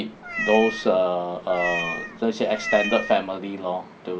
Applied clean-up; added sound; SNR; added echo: none; Meow; 7 dB; none.